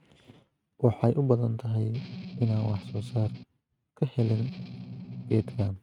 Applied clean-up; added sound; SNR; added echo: neural mask model RNNoise.